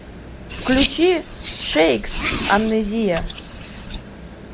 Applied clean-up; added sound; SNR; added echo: none; Car; 6 dB; none.